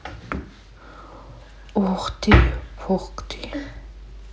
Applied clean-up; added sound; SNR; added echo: none; none; none; none.